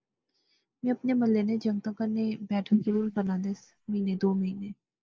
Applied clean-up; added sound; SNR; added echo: neural mask model Resemble Enhance denoiser.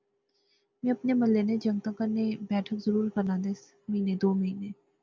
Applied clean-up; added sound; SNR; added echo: none; none; none; none.